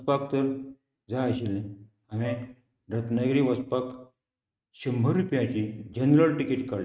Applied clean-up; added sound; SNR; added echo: neural mask model RNNoise.